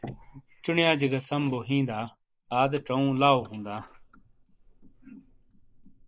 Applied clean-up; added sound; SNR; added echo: neural mask model Resemble Enhance denoiser.